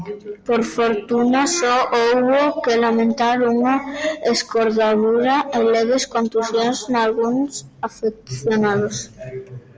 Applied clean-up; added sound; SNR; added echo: none; none; none; none.